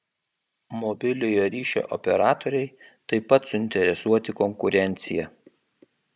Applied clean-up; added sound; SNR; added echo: none; none; none; none.